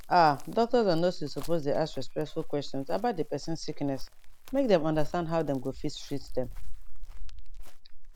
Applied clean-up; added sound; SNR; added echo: none; Chirp, tweet; 2 dB; none.